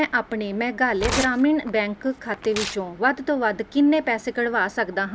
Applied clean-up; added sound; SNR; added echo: none; Tearing; 11 dB; none.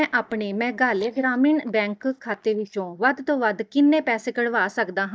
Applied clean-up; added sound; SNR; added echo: neural mask model DeepFilterNet 3.